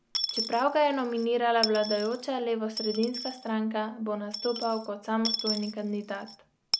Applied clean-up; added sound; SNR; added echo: none; Coin (dropping) / Dishes, pots, and pans; 8 dB; none.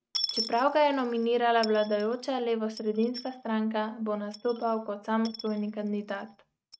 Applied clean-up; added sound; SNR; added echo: neural mask model RNNoise.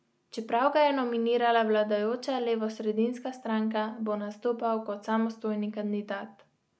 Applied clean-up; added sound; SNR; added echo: none; none; none; none.